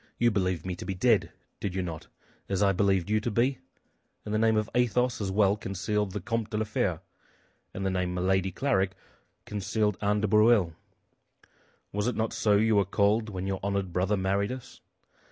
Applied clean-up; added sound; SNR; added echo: none; none; none; none.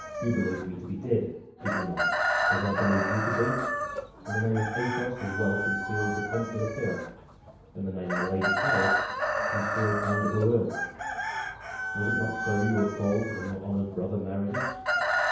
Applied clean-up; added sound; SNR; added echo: none; Chicken, rooster; 0 dB; reverberation time 0.9 s.